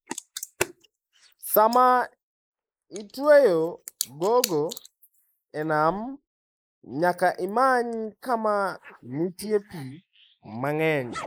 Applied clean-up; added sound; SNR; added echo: neural mask model Resemble Enhance denoiser.